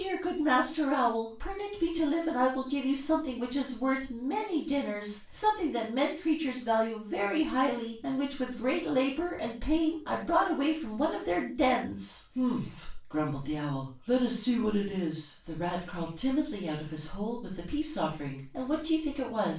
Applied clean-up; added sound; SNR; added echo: none; none; none; reverberation time 0.3 s.